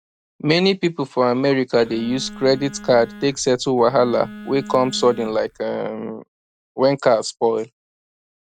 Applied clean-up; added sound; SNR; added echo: none; Telephone; 16 dB; none.